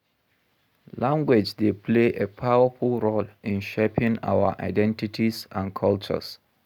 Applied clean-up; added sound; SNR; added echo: none; none; none; none.